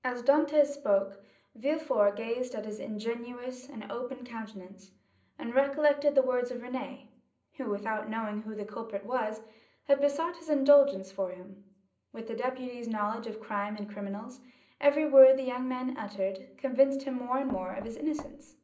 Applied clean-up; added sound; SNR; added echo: none; Knock; 18 dB; reverberation time 0.5 s.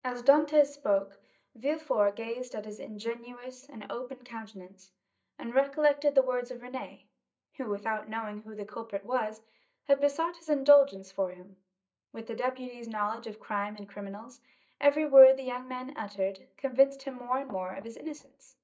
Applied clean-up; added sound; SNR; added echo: neural mask model DeepFilterNet 3.